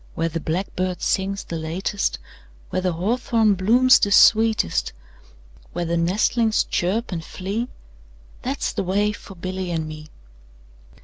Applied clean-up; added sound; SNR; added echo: none; none; none; none.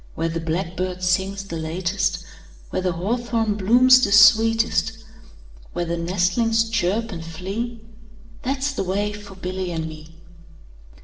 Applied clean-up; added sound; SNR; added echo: none; none; none; reverberation time 0.9 s.